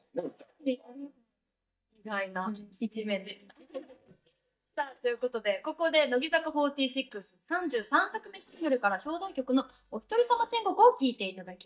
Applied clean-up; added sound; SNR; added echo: neural mask model DeepFilterNet 3.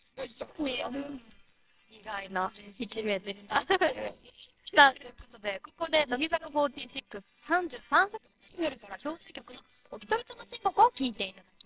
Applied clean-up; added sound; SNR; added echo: neural separator model SepFormer WHAMR!.